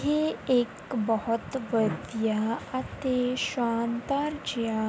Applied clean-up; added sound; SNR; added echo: none; none; none; none.